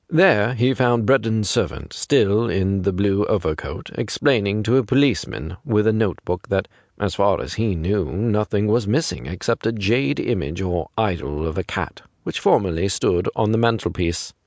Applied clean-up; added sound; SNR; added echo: none; none; none; none.